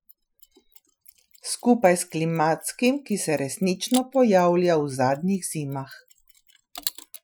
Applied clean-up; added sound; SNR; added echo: classical method Wiener filter.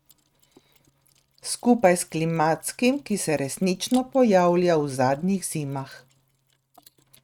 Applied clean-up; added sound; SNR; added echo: neural mask model RNNoise.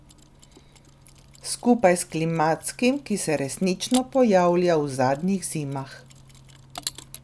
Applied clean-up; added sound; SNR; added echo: none; Mechanisms; 18 dB; none.